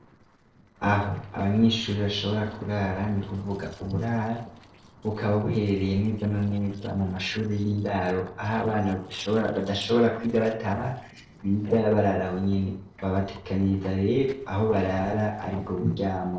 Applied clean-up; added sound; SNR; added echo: neural separator model SepFormer DNS4.